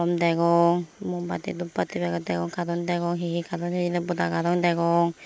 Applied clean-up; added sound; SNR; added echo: neural mask model Resemble Enhance denoiser.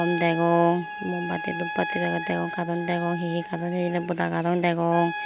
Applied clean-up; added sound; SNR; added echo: none; Trumpet; 9 dB; none.